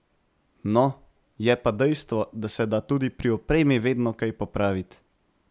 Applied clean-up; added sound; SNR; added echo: none; none; none; none.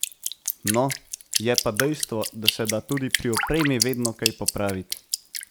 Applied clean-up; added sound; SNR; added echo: none; Drip; 2 dB; none.